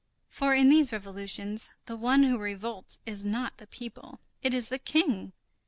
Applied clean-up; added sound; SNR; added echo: none; none; none; none.